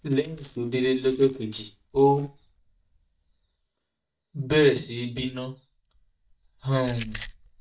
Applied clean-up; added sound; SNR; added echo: neural mask model DeepFilterNet 3.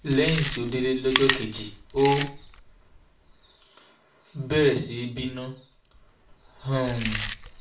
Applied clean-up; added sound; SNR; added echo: none; Chewing, mastication; 8 dB; reverberation time 0.4 s.